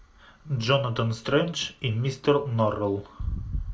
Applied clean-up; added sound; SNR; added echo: none; none; none; none.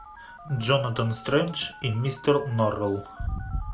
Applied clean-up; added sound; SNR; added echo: none; Telephone; 19 dB; none.